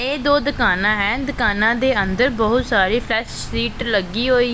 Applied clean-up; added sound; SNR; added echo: none; none; none; none.